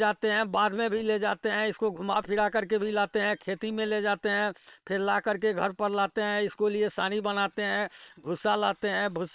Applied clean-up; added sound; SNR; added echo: neural separator model SepFormer WHAM!.